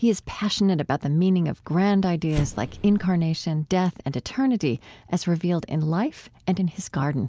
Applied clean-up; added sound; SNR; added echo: none; Explosion; 13 dB; none.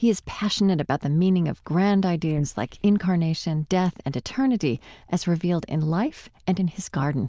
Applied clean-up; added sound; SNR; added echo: neural diffusion model UNIVERSE++.